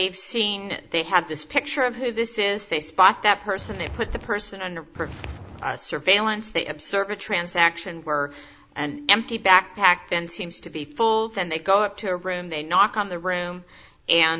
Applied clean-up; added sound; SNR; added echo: none; Walk, footsteps; 13 dB; none.